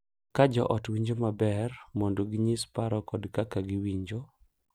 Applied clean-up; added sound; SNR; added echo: none; none; none; none.